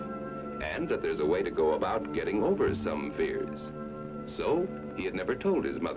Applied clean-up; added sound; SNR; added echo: none; Bowed string instrument; 12 dB; none.